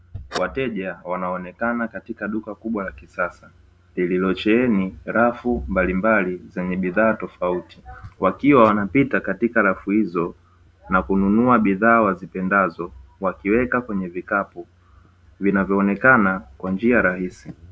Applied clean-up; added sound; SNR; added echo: none; none; none; none.